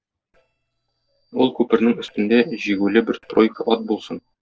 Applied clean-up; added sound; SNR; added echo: neural separator model SepFormer DNS4.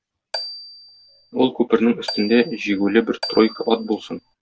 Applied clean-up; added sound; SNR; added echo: none; Marimba, xylophone; 13 dB; none.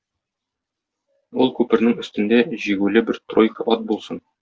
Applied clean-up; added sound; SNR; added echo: none; none; none; none.